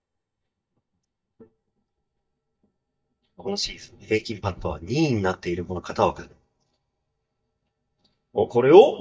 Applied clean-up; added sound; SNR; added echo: neural mask model DeepFilterNet 3.